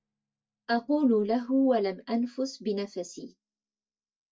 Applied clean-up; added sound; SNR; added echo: neural mask model DeepFilterNet 3.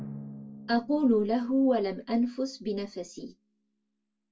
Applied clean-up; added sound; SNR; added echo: none; Drum; 18 dB; reverberation time 0.1 s.